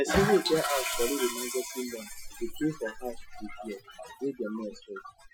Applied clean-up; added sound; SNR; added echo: classical method Wiener filter.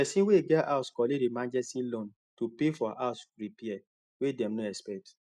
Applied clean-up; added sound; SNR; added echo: none; none; none; none.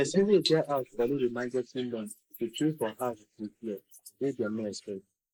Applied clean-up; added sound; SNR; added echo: neural mask model Resemble Enhance denoiser.